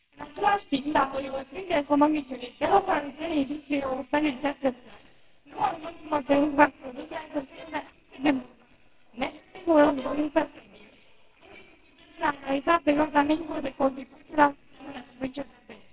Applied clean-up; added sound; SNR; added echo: neural separator model SepFormer WHAMR!.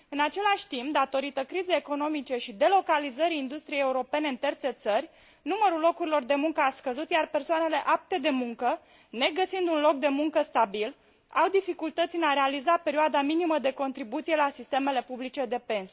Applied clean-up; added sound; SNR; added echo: none; none; none; none.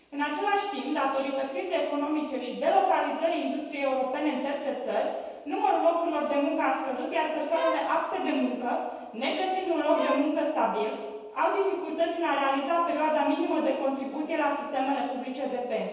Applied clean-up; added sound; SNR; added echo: none; Bowed string instrument; 9 dB; reverberation time 1.2 s.